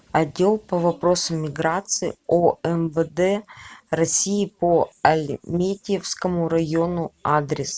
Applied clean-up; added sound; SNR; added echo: none; none; none; none.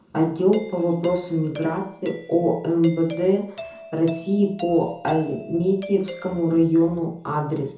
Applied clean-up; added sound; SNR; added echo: none; Doorbell; 17 dB; reverberation time 0.5 s.